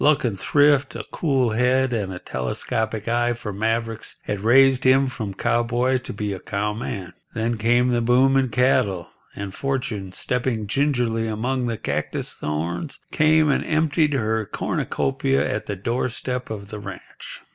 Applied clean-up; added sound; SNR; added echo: none; none; none; none.